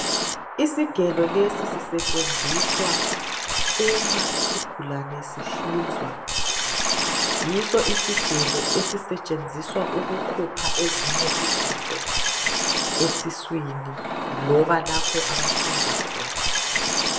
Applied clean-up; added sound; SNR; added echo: none; Liquid; -3 dB; reverberation time 0.7 s.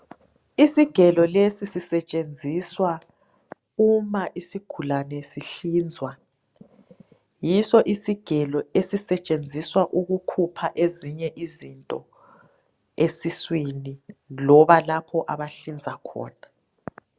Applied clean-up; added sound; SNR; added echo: none; none; none; none.